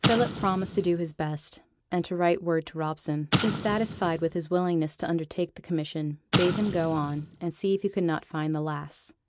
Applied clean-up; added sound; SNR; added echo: none; Explosion; 5 dB; none.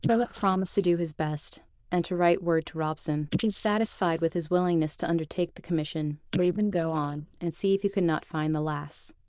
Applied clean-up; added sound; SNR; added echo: neural diffusion model UNIVERSE++.